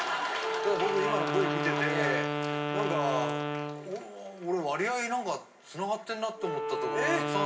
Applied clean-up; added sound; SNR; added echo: none; Wind instrument, woodwind instrument; 2 dB; reverberation time 0.5 s.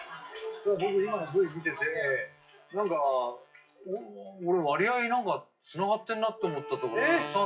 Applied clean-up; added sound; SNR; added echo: classical method WPE with log-MMSE.